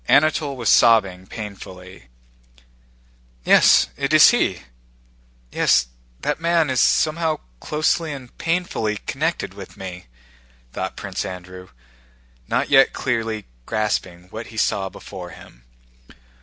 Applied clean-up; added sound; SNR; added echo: none; none; none; none.